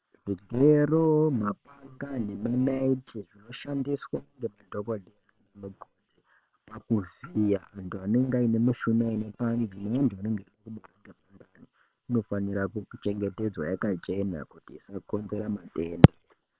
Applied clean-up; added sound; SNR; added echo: neural separator model SepFormer WHAM!.